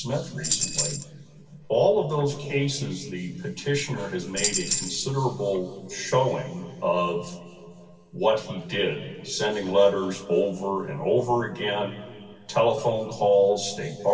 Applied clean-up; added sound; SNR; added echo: none; Tambourine; 1 dB; reverberation time 2.4 s.